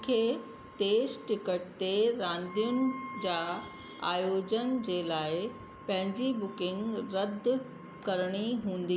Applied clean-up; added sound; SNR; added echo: none; Wind instrument, woodwind instrument; 18 dB; none.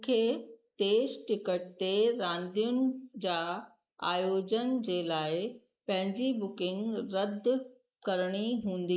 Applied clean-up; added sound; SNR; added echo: neural mask model Resemble Enhance denoiser.